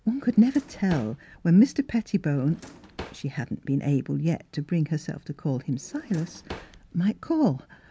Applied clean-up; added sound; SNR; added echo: none; Drawer open or close; 18 dB; none.